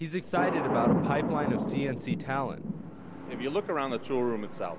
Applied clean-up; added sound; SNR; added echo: none; Thunder; 1 dB; none.